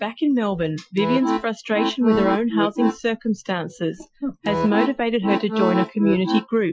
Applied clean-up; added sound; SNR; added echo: classical method Wiener filter.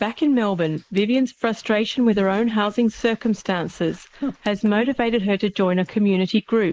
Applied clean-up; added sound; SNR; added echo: neural mask model Resemble Enhance denoiser.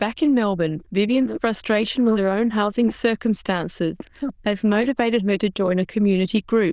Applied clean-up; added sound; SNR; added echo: neural diffusion model UNIVERSE++.